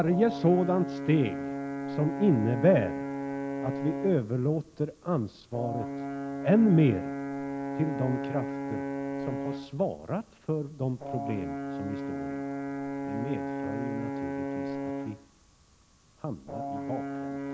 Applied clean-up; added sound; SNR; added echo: none; Brass instrument; 5 dB; none.